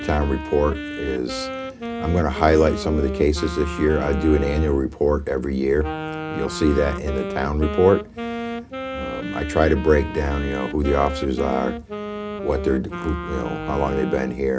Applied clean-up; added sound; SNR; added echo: none; Wind instrument, woodwind instrument; 9 dB; reverberation time 0.3 s.